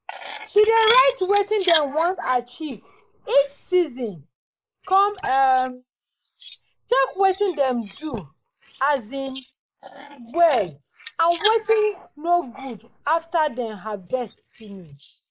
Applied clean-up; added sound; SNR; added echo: neural mask model Resemble Enhance denoiser.